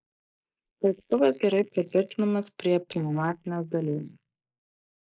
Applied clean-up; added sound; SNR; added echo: neural mask model Resemble Enhance denoiser.